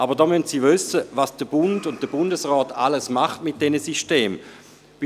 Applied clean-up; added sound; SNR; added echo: none; none; none; none.